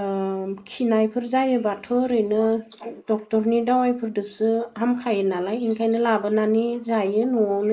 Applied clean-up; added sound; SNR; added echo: neural mask model Resemble Enhance denoiser.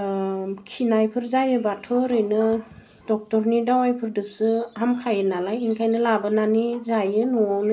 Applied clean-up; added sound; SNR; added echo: none; none; none; none.